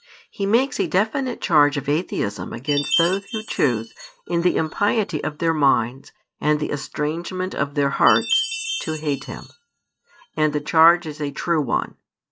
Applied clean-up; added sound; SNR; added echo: neural mask model RNNoise.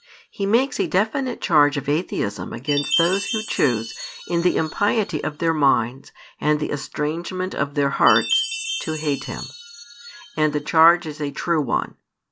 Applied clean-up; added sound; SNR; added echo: none; Chime; 11 dB; none.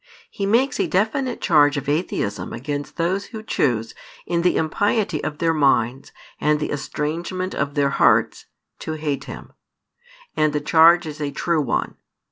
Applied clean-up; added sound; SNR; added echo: none; none; none; none.